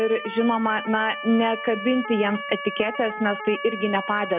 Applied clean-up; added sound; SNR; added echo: none; Motor vehicle (road) / Siren; 10 dB; none.